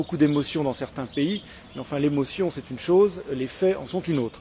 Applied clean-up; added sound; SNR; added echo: none; Bird vocalization, bird call, bird song; -1 dB; none.